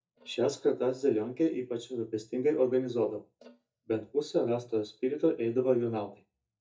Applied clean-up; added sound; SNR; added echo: neural mask model DeepFilterNet 3.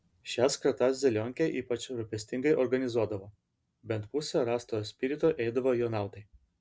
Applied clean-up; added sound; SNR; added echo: none; none; none; none.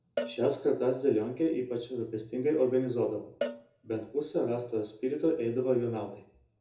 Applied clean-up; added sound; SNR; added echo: none; Cowbell; 13 dB; reverberation time 0.6 s.